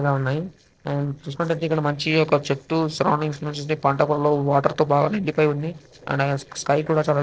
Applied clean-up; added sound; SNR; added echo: neural separator model SepFormer DNS4.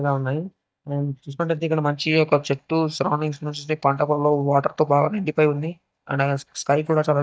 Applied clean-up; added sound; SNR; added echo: neural mask model DeepFilterNet 3.